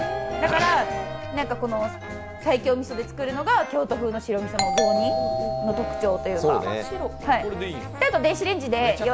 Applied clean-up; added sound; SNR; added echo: none; Doorbell; 6 dB; none.